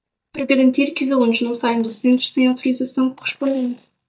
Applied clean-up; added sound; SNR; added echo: neural mask model DeepFilterNet 3.